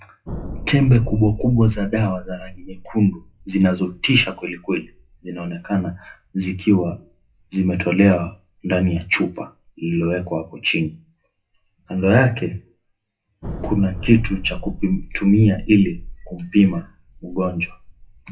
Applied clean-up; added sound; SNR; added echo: classical method WPE with log-MMSE.